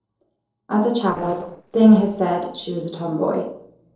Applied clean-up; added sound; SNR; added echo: neural separator model SepFormer DNS4.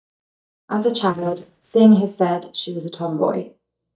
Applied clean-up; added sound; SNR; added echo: neural mask model DeepFilterNet 3.